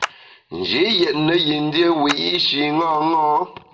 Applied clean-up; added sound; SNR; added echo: none; Clapping; 15 dB; reverberation time 0.7 s.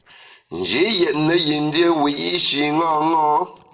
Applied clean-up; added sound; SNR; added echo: neural separator model SepFormer DNS4.